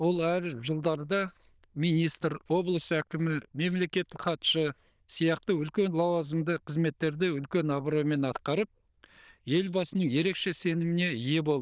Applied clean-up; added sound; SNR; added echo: neural diffusion model UNIVERSE++.